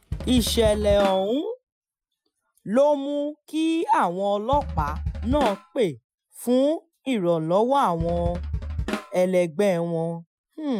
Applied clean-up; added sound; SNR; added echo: classical method Wiener filter.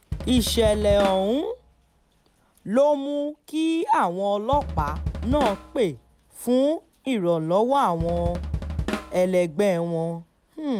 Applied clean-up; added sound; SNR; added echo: none; Drum kit; 7 dB; none.